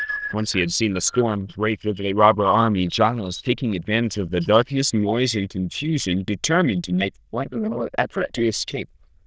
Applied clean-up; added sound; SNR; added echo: neural diffusion model UNIVERSE++.